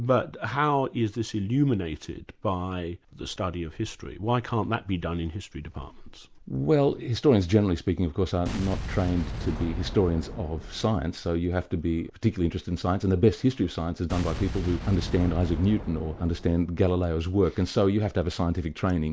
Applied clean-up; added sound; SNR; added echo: none; Boom; 9 dB; none.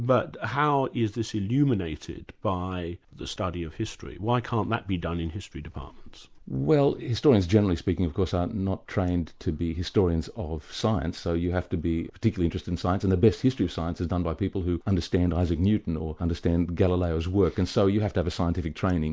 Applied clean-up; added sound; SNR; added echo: none; none; none; none.